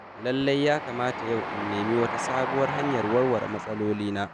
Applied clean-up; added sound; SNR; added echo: none; Train; 6 dB; none.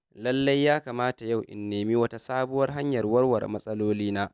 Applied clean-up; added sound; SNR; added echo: none; none; none; none.